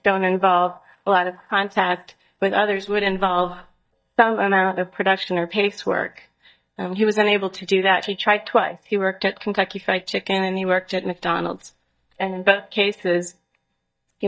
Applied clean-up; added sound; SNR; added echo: neural mask model DeepFilterNet 3.